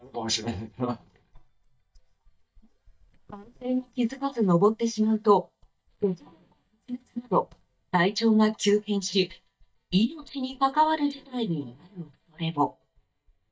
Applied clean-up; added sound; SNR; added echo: neural mask model DeepFilterNet 3.